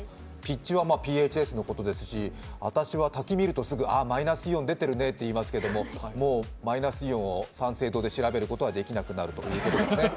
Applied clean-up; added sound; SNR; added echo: none; none; none; none.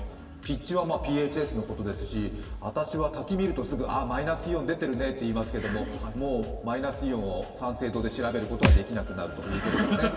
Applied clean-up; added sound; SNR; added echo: none; Thump, thud; -3 dB; reverberation time 2.7 s.